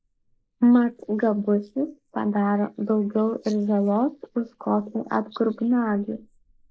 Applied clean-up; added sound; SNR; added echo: neural mask model Resemble Enhance denoiser.